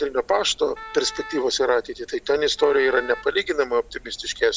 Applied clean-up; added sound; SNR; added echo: none; Wind instrument, woodwind instrument; 17 dB; none.